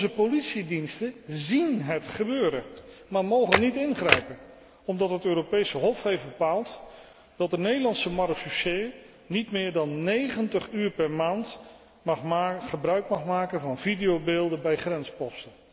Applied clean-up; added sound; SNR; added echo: none; Camera; 2 dB; none.